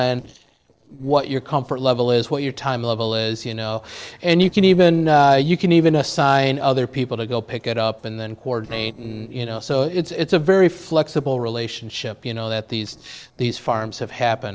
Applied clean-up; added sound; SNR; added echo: neural separator model SepFormer DNS4.